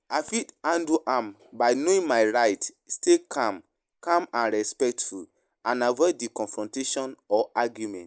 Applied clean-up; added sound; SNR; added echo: neural mask model Resemble Enhance denoiser.